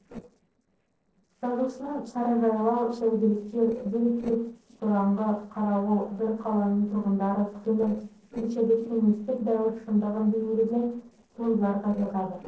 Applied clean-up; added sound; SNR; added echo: neural separator model SepFormer DNS4.